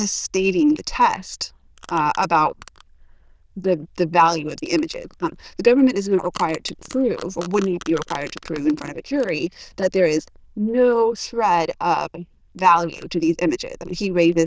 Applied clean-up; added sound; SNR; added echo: neural diffusion model UNIVERSE++.